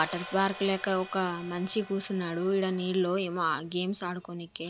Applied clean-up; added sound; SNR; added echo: none; Hi-hat; 17 dB; none.